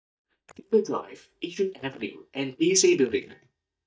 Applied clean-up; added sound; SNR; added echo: neural mask model DeepFilterNet 3.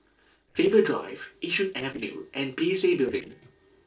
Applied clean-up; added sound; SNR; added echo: neural separator model SepFormer DNS4.